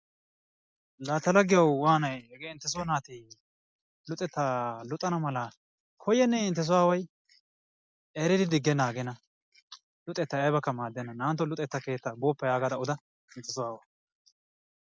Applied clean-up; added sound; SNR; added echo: none; none; none; none.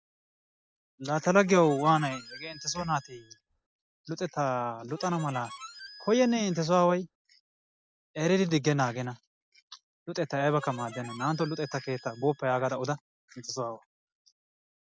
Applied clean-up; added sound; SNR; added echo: none; Harmonica; 17 dB; none.